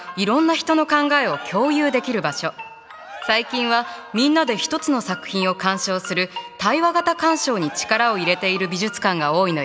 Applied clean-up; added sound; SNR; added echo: none; Cheering; 18 dB; none.